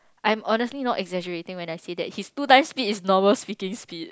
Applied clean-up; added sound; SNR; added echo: none; none; none; none.